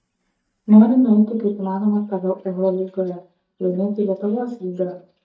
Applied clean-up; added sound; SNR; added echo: neural mask model DeepFilterNet 3.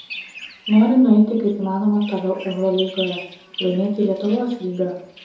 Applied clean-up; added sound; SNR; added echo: none; Bird vocalization, bird call, bird song; 17 dB; reverberation time 2.6 s.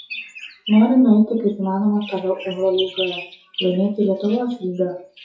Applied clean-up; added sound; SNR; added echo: classical method WPE with log-MMSE.